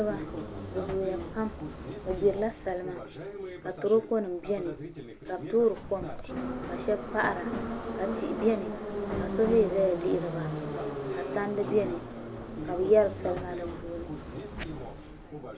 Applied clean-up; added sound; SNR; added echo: none; Subway, metro, underground; 5 dB; none.